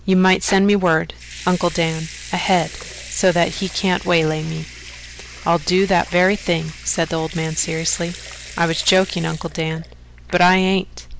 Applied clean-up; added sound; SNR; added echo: none; Sink (filling or washing) / Water tap, faucet / Liquid; 17 dB; none.